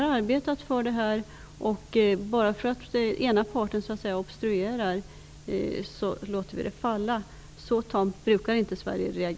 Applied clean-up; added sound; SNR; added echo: none; none; none; none.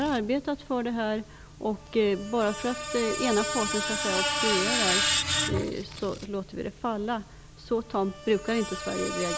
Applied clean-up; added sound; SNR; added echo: none; Screech; 3 dB; none.